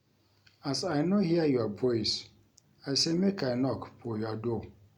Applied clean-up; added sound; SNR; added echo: none; none; none; none.